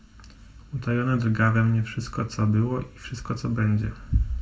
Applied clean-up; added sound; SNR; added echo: none; none; none; reverberation time 0.2 s.